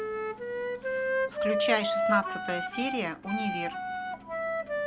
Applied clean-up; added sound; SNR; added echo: none; Wind instrument, woodwind instrument; -3 dB; none.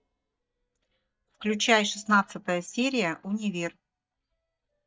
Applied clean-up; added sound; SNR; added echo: neural mask model DeepFilterNet 3.